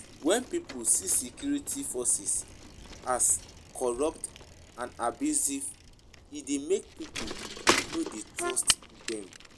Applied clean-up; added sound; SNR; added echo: none; Brass instrument + Bicycle; 6 dB; none.